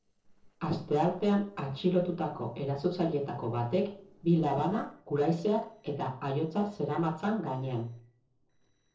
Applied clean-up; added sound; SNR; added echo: neural separator model SepFormer DNS4.